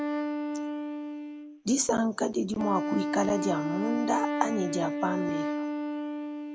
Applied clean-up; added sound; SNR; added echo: none; Wind instrument, woodwind instrument; 1 dB; none.